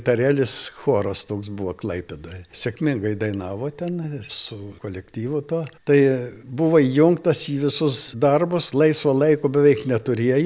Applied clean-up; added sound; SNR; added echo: none; none; none; none.